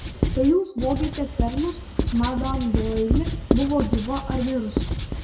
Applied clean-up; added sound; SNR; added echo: none; Writing; 1 dB; reverberation time 0.9 s.